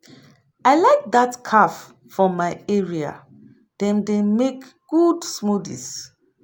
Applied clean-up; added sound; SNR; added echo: none; none; none; none.